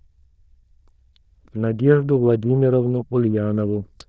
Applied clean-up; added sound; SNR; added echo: neural diffusion model UNIVERSE++.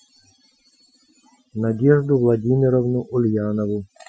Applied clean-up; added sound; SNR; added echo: classical method Wiener filter.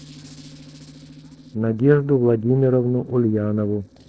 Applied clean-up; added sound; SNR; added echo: neural separator model SepFormer DNS4.